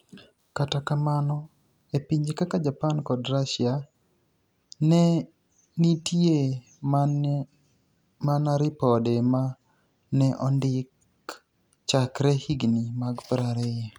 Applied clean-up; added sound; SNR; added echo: none; none; none; none.